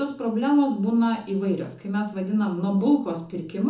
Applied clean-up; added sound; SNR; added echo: none; none; none; reverberation time 0.6 s.